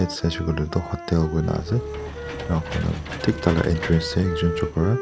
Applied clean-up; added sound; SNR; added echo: none; Engine / Mechanisms + Wind instrument, woodwind instrument; 8 dB; none.